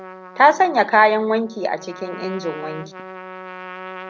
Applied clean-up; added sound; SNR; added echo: none; Trumpet; 16 dB; none.